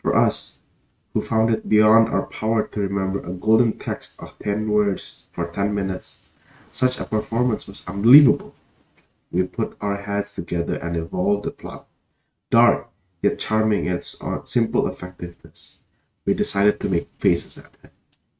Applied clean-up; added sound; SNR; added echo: neural mask model RNNoise.